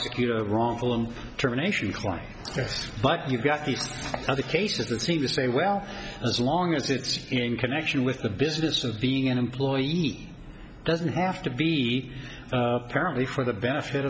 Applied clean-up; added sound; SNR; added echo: none; none; none; none.